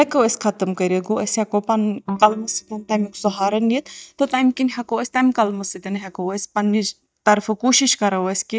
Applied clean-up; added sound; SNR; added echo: neural mask model DeepFilterNet 3.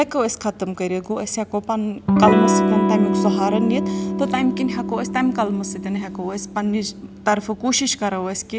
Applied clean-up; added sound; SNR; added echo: none; Electric guitar / Strum; 1 dB; none.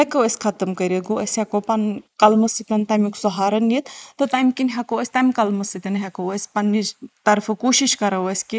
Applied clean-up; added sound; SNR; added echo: neural mask model Resemble Enhance denoiser.